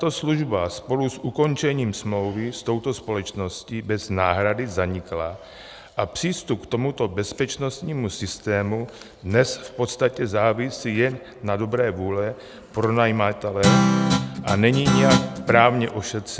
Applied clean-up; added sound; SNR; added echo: none; Guitar; -2 dB; none.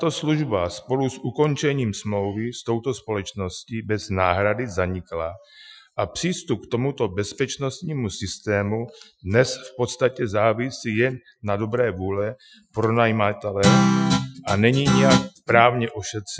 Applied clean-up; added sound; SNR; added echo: classical method Wiener filter.